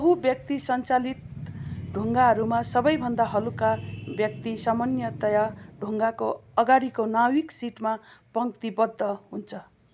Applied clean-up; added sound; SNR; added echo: none; none; none; none.